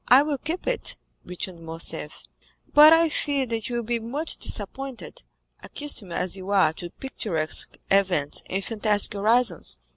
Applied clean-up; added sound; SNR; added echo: none; none; none; none.